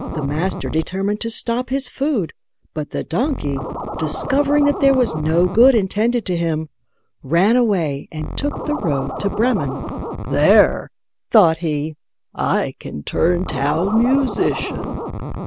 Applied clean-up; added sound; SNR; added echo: none; Scratching (performance technique); 9 dB; none.